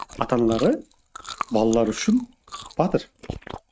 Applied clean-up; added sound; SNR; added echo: neural mask model RNNoise.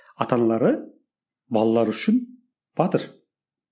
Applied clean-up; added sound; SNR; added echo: none; none; none; none.